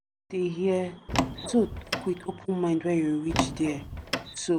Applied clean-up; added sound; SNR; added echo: none; Door; 3 dB; none.